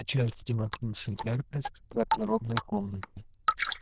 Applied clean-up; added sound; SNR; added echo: neural diffusion model UNIVERSE++.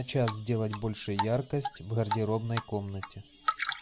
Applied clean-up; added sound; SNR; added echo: none; Drip; 6 dB; none.